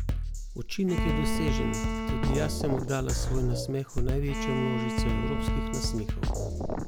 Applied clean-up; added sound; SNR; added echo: none; Drum kit + Bowed string instrument; -2 dB; none.